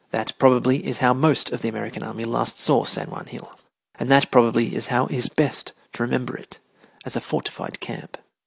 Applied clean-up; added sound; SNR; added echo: none; none; none; none.